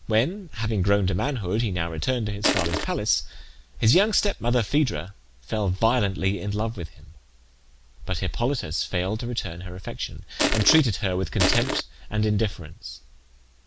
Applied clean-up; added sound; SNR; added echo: none; Crushing; 0 dB; none.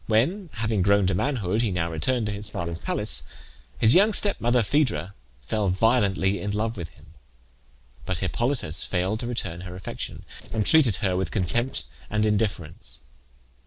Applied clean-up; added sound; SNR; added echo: neural separator model SepFormer DNS4.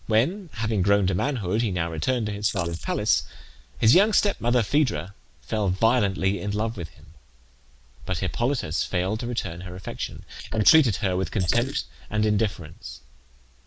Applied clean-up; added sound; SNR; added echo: neural mask model Resemble Enhance denoiser.